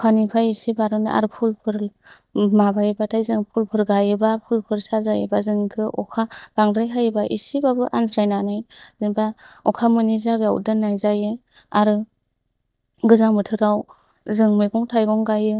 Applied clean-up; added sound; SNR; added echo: neural mask model DeepFilterNet 3.